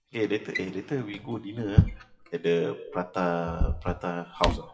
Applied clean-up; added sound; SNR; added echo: classical method WPE with log-MMSE.